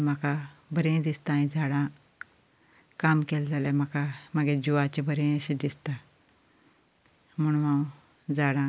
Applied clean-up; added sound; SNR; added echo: none; none; none; none.